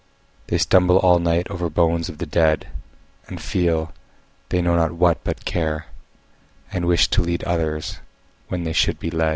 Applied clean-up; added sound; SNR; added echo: none; none; none; none.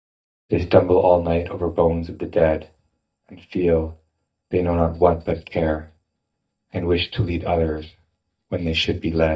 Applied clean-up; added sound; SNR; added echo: neural mask model DeepFilterNet 3.